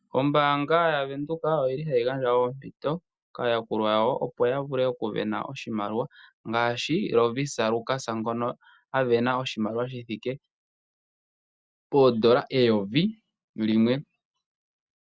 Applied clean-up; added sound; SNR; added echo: none; none; none; none.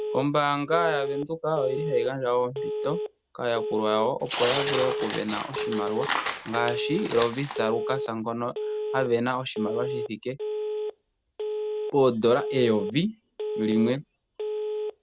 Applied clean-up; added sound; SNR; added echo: none; Telephone + Tearing; 4 dB; none.